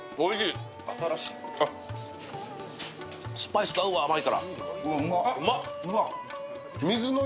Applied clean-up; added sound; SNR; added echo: none; none; none; none.